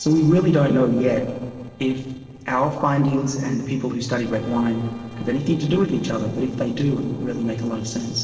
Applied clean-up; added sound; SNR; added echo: neural separator model SepFormer DNS4.